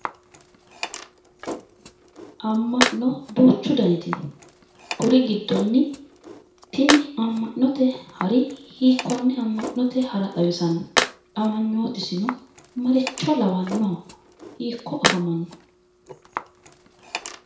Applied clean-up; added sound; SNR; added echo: none; Tools; 8 dB; reverberation time 0.6 s.